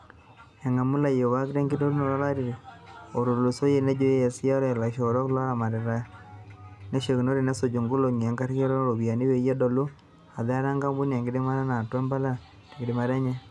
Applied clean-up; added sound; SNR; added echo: none; none; none; none.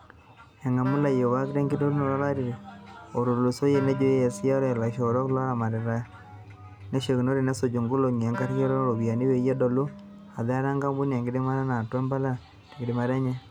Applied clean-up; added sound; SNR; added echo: none; Wind instrument, woodwind instrument; 15 dB; none.